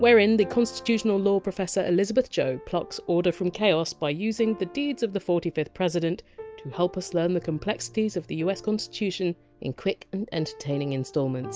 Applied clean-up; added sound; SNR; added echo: none; none; none; none.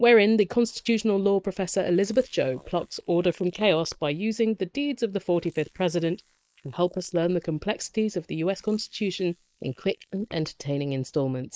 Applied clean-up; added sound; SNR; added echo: neural mask model Resemble Enhance denoiser.